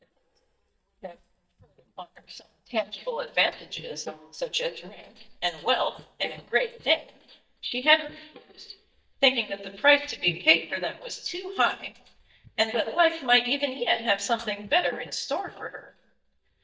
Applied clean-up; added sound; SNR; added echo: neural mask model DeepFilterNet 3.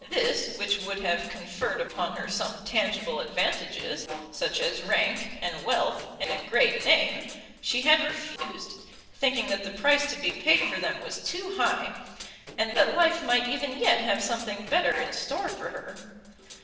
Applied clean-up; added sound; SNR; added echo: neural separator model SepFormer DNS4.